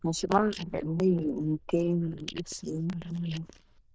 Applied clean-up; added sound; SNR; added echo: neural diffusion model UNIVERSE++.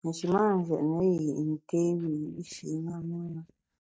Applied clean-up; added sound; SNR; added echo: neural mask model DeepFilterNet 3.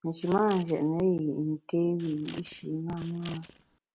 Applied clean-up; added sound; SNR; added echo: none; Scissors; 19 dB; none.